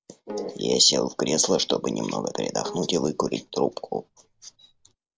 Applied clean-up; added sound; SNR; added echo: none; Bowed string instrument; 20 dB; none.